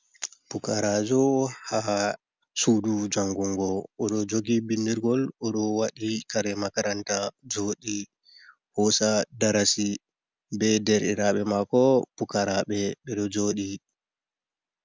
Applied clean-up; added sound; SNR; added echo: none; none; none; none.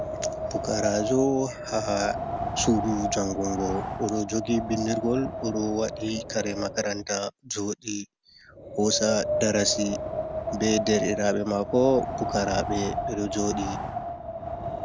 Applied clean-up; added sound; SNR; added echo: none; Wind; 5 dB; none.